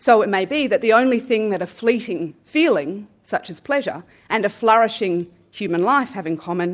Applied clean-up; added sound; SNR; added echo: none; none; none; none.